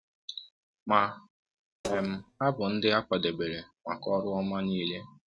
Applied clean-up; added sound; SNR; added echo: neural mask model RNNoise.